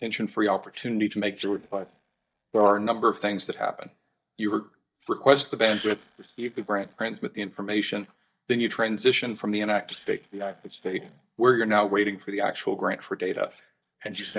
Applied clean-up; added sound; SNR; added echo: neural mask model DeepFilterNet 3.